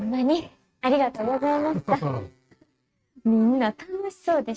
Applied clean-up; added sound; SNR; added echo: neural mask model RNNoise.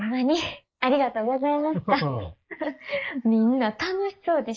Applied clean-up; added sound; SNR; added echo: neural mask model Resemble Enhance denoiser.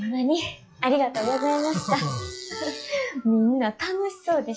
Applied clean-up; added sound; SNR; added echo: classical method log-MMSE.